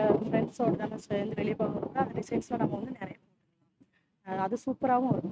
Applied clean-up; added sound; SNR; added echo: neural mask model RNNoise.